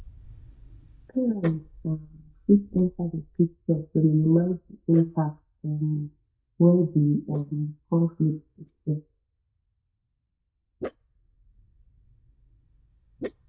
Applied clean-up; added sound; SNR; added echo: neural mask model DeepFilterNet 3.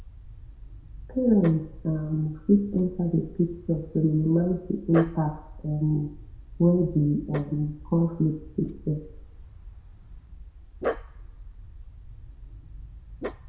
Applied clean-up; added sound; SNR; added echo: none; Dog; 12 dB; reverberation time 0.6 s.